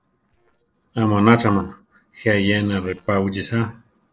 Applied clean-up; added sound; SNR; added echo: neural separator model SepFormer DNS4.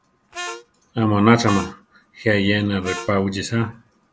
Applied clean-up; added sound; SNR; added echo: none; Harmonica; 13 dB; none.